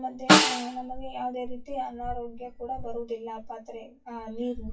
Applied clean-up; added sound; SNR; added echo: classical method WPE with log-MMSE.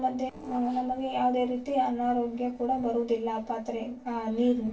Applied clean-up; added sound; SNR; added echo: neural separator model SepFormer DNS4.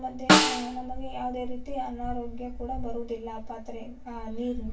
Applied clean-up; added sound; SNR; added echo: none; Snare drum; -5 dB; reverberation time 0.2 s.